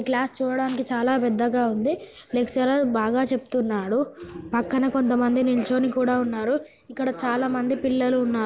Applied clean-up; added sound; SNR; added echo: none; none; none; none.